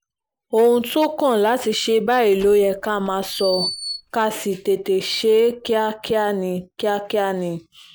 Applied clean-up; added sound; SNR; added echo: none; Door; 14 dB; none.